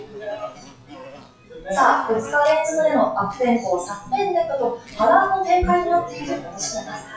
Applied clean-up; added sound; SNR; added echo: classical method WPE with log-MMSE.